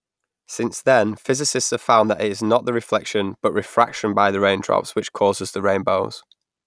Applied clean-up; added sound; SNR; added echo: none; none; none; none.